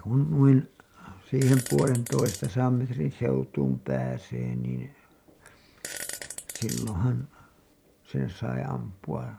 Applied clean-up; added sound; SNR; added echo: none; Fart; 14 dB; none.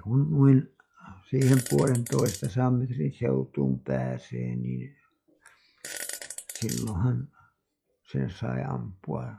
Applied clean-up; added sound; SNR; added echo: classical method log-MMSE.